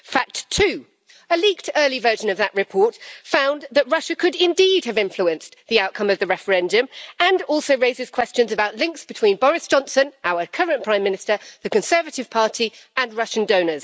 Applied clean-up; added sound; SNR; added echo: none; none; none; none.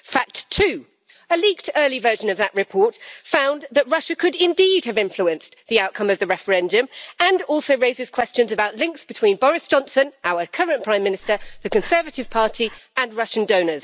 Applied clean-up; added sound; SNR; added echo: none; Breathing; 15 dB; none.